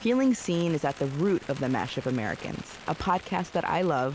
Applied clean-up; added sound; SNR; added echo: none; Bird; 18 dB; none.